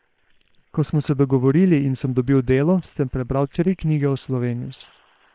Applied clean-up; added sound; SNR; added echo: neural separator model SepFormer WHAM!.